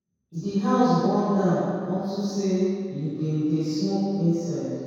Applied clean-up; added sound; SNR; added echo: none; none; none; reverberation time 2.0 s.